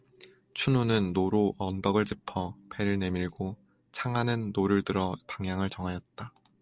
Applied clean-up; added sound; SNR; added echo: none; none; none; none.